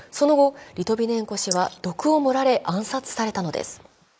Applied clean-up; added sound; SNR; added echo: neural mask model Resemble Enhance denoiser.